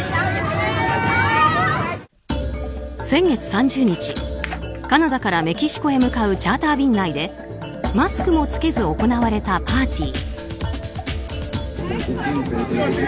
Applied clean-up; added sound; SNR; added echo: none; Fart; 16 dB; none.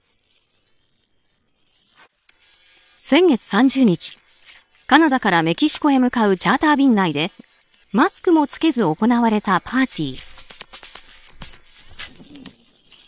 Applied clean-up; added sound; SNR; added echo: neural separator model SepFormer WHAM!.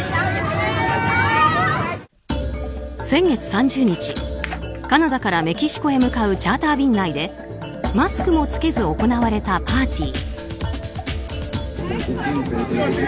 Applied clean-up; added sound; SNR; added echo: none; none; none; none.